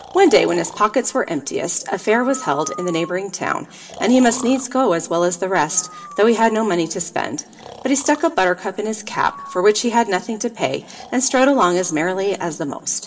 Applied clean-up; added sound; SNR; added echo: none; Breathing; 20 dB; reverberation time 1.4 s.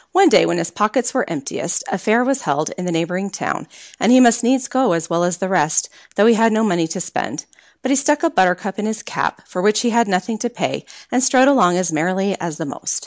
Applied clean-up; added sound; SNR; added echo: none; none; none; none.